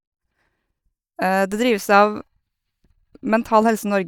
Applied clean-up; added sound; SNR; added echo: neural mask model DeepFilterNet 3.